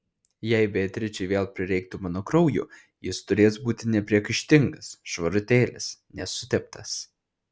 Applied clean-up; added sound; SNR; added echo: none; none; none; none.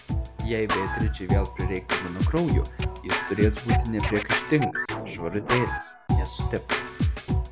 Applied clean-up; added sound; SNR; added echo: none; Scratching (performance technique); -3 dB; none.